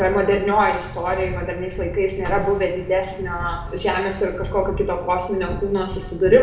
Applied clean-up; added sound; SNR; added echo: none; none; none; reverberation time 0.7 s.